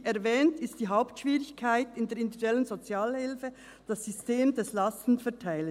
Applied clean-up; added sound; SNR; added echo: none; none; none; none.